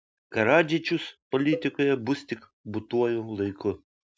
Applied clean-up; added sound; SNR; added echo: neural mask model RNNoise.